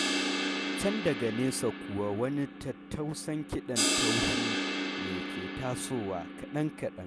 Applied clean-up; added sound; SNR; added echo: none; Crash cymbal; 0 dB; none.